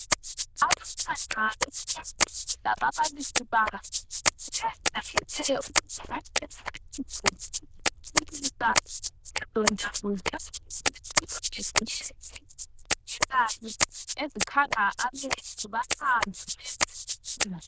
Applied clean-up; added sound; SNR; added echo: neural diffusion model UNIVERSE++.